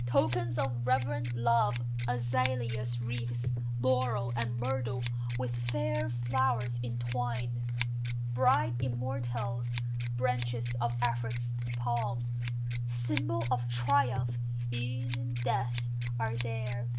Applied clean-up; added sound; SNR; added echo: none; Scissors; -3 dB; none.